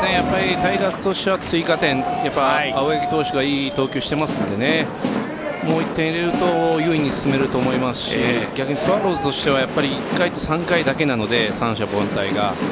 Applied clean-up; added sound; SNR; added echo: none; Thunder / Rain; 17 dB; none.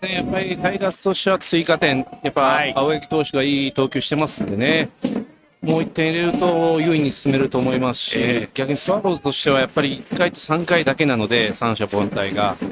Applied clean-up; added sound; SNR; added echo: neural mask model RNNoise.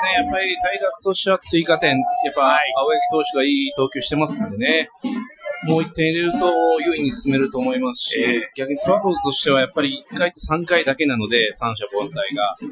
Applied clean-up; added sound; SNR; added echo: classical method Wiener filter.